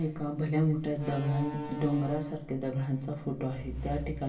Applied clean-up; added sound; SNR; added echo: none; Slam; 12 dB; reverberation time 0.9 s.